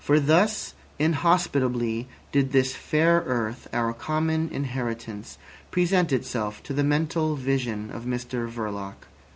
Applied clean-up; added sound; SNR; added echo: none; none; none; none.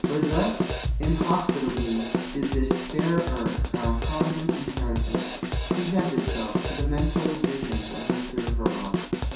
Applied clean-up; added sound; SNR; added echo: none; Drum kit; -2 dB; reverberation time 0.7 s.